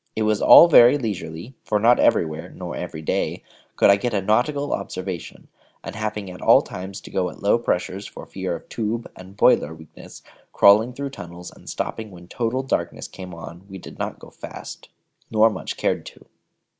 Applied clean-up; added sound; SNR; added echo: none; none; none; none.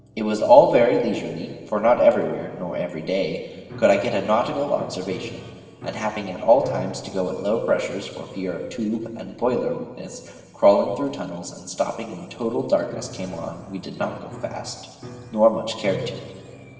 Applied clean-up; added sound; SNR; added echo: none; Piano; 20 dB; reverberation time 2.3 s.